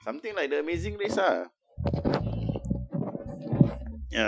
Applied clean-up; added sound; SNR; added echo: classical method Wiener filter.